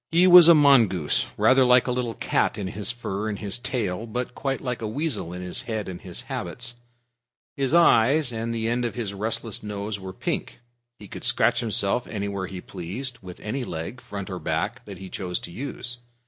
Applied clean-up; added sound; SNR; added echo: none; none; none; none.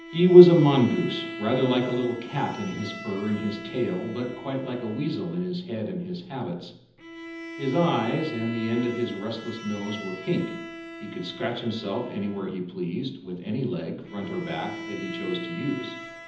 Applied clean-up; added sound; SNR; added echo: none; Bowed string instrument; 14 dB; reverberation time 0.8 s.